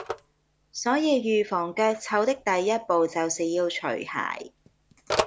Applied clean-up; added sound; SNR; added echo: none; Telephone; 11 dB; none.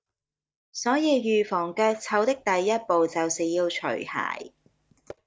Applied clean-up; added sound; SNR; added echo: neural mask model DeepFilterNet 3.